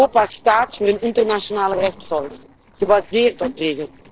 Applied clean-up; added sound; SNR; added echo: neural separator model SepFormer DNS4.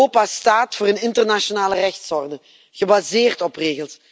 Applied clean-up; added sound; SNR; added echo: none; none; none; none.